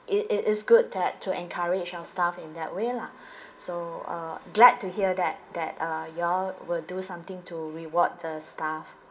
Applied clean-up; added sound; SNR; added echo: none; none; none; reverberation time 0.3 s.